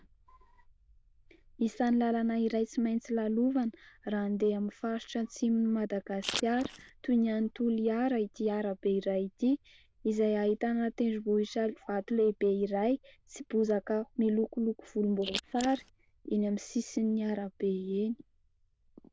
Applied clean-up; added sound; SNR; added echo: neural diffusion model UNIVERSE++.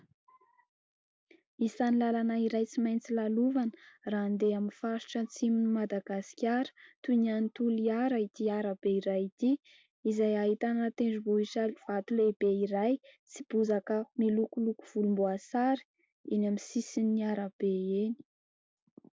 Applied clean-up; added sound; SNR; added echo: none; none; none; none.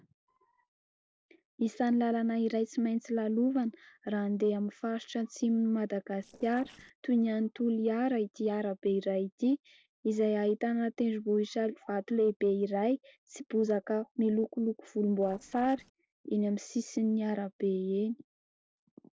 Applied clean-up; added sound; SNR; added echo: neural separator model SepFormer DNS4.